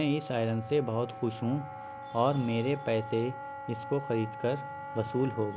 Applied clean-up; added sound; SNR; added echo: none; Wind instrument, woodwind instrument; 11 dB; none.